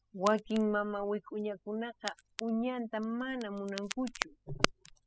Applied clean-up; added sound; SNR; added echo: classical method spectral subtraction.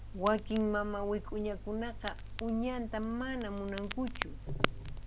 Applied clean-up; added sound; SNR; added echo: none; Crackle; 4 dB; none.